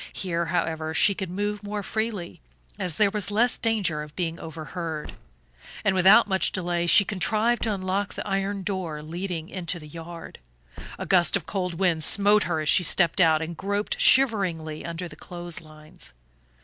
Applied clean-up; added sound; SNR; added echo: none; Car; 15 dB; none.